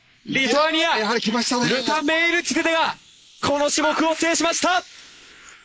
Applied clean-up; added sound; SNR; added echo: neural mask model Resemble Enhance denoiser.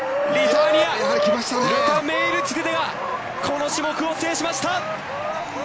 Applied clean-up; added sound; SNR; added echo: none; Chicken, rooster; 0 dB; none.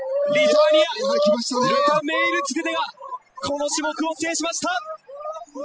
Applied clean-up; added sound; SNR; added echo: classical method spectral subtraction.